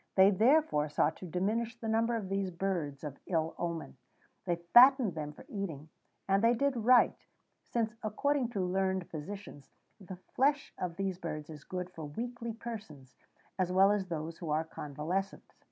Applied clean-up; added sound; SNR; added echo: none; none; none; none.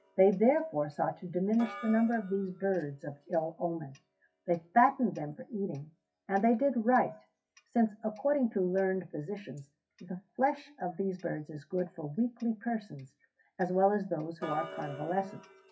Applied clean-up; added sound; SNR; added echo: classical method WPE with log-MMSE.